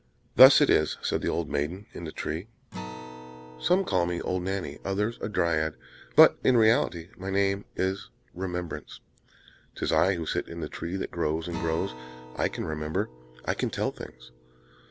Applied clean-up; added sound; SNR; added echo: none; Acoustic guitar; 19 dB; none.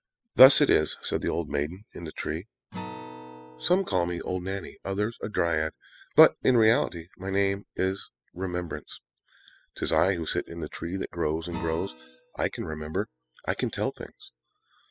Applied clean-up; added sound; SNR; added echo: classical method spectral subtraction.